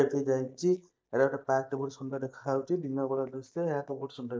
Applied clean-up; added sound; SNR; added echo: neural mask model DeepFilterNet 3.